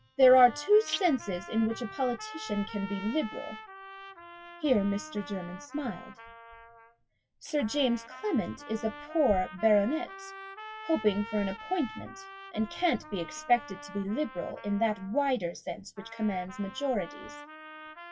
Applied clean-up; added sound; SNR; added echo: classical method WPE with log-MMSE.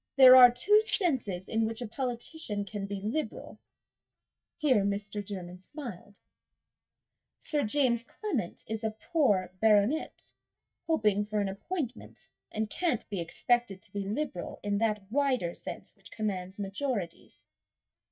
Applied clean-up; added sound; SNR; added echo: neural mask model DeepFilterNet 3.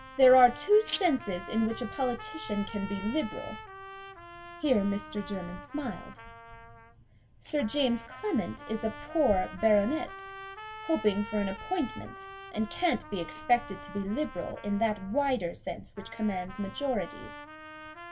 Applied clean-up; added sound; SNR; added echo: none; Trumpet; 15 dB; reverberation time 0.2 s.